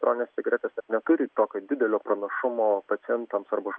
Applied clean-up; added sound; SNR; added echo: none; none; none; none.